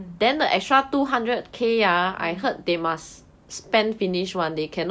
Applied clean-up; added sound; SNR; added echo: none; none; none; none.